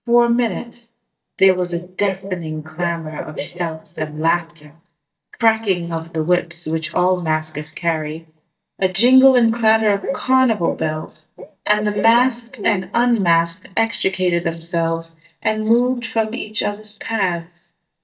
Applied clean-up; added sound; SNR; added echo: neural mask model DeepFilterNet 3.